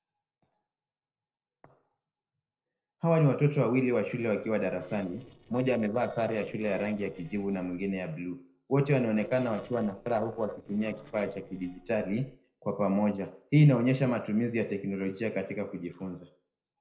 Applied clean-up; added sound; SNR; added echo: neural separator model SepFormer DNS4.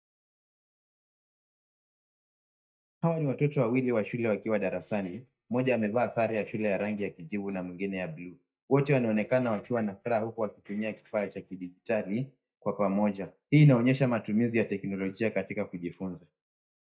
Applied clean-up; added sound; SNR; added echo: neural mask model DeepFilterNet 3.